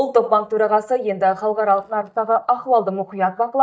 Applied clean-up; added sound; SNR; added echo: neural mask model DeepFilterNet 3.